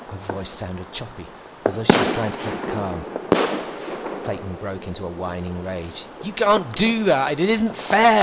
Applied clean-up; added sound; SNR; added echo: none; Fireworks; 4 dB; none.